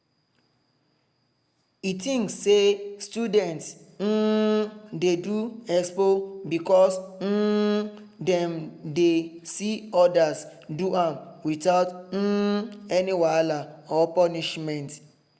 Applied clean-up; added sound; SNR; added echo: none; none; none; none.